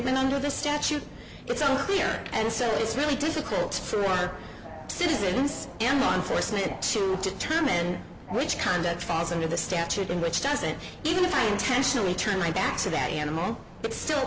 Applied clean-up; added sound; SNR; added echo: none; Subway, metro, underground; 18 dB; none.